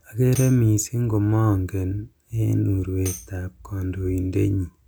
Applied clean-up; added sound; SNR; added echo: none; Tambourine; 19 dB; none.